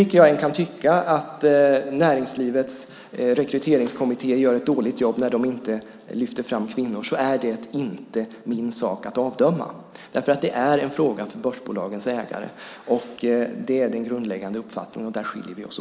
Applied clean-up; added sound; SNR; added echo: none; none; none; none.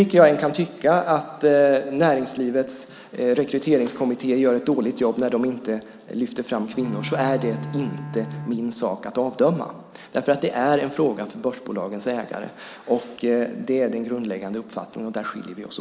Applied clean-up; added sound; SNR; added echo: none; Bowed string instrument; 10 dB; none.